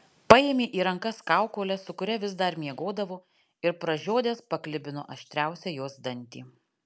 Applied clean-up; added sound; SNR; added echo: none; none; none; none.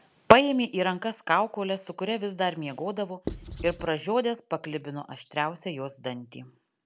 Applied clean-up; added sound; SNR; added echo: none; Writing; 9 dB; none.